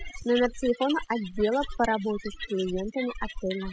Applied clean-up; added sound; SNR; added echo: classical method spectral subtraction.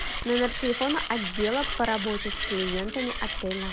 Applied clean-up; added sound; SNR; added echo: none; Mechanisms + Mechanisms; 3 dB; none.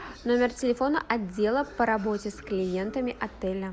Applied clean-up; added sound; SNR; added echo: none; none; none; none.